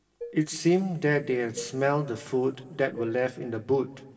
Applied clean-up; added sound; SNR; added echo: none; Dishes, pots, and pans; 18 dB; reverberation time 2.9 s.